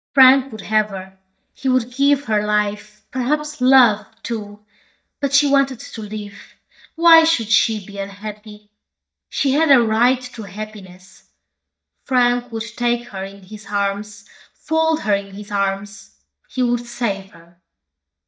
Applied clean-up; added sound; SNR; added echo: neural mask model DeepFilterNet 3.